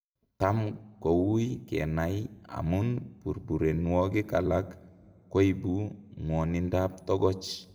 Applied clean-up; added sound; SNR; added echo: none; none; none; reverberation time 0.7 s.